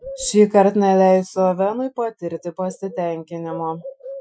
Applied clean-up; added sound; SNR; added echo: classical method Wiener filter.